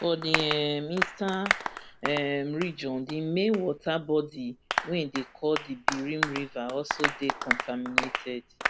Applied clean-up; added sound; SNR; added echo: none; Applause; 3 dB; none.